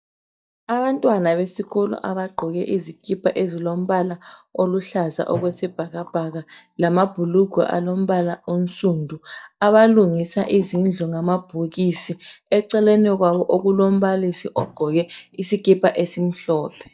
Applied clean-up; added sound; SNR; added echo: neural mask model DeepFilterNet 3.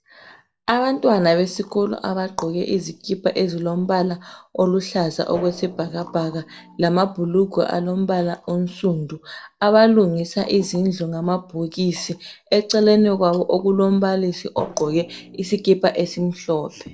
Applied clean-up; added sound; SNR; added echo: neural separator model SepFormer DNS4.